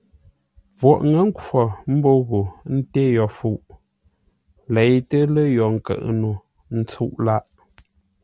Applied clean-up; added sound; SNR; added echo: none; none; none; none.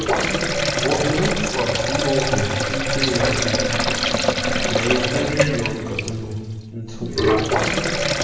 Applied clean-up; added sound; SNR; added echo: none; Sink (filling or washing); -5 dB; reverberation time 1.3 s.